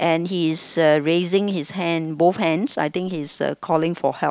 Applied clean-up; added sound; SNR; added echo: none; none; none; none.